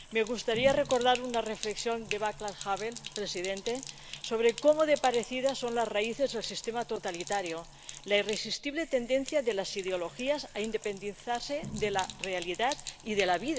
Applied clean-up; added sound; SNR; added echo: none; Sink (filling or washing); 13 dB; none.